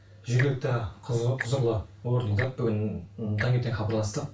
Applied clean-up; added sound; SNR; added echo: none; Tick-tock; 15 dB; reverberation time 0.3 s.